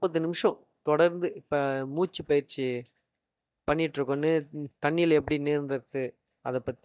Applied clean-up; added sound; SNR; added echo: neural mask model DeepFilterNet 3.